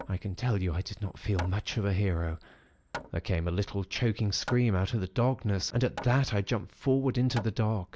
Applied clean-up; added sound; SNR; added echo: none; Hammer; 18 dB; none.